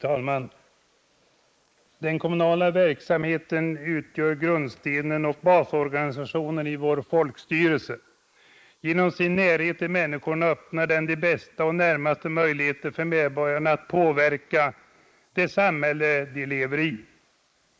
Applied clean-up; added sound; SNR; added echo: neural mask model Resemble Enhance denoiser.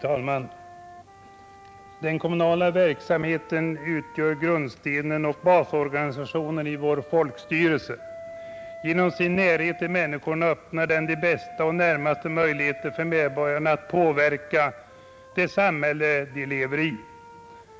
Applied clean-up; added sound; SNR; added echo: none; Wind instrument, woodwind instrument; 18 dB; none.